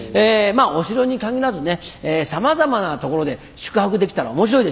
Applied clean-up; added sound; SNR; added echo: none; none; none; none.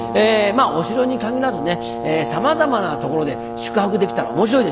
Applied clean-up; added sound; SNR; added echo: none; Brass instrument; 7 dB; none.